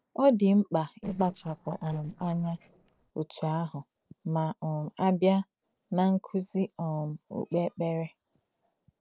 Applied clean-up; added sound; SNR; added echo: neural separator model SepFormer DNS4.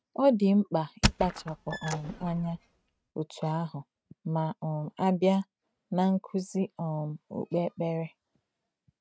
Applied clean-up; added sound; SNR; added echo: neural mask model RNNoise.